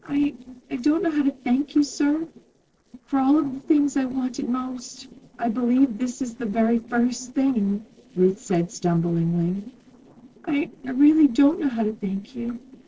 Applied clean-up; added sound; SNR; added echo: neural separator model SepFormer DNS4.